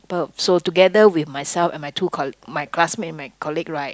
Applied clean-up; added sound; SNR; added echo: none; none; none; none.